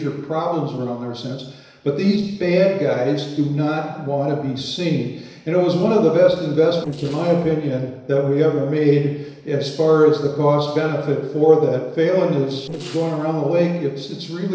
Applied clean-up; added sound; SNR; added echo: neural separator model SepFormer DNS4.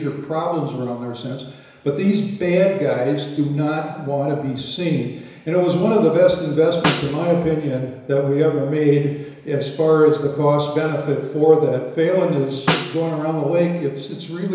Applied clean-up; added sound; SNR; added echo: none; Snare drum; 6 dB; reverberation time 1.0 s.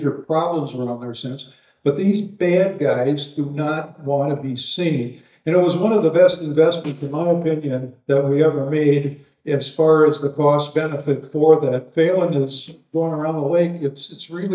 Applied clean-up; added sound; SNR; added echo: neural mask model DeepFilterNet 3.